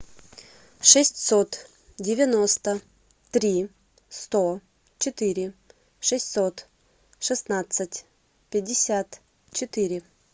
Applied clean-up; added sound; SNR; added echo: none; none; none; none.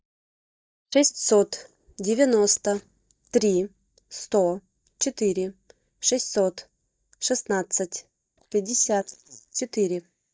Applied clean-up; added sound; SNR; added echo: neural mask model DeepFilterNet 3.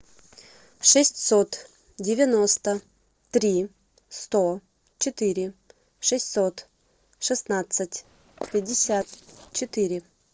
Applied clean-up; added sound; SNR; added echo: neural separator model SepFormer DNS4.